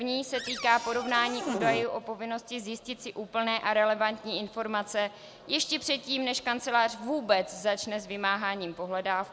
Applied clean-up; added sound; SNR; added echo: none; Cupboard open or close; 6 dB; none.